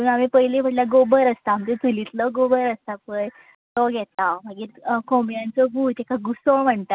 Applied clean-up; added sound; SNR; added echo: none; none; none; none.